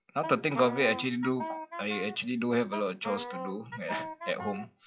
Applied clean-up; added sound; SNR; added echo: classical method WPE with log-MMSE.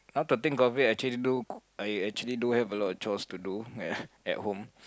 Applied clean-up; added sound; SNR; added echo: none; none; none; none.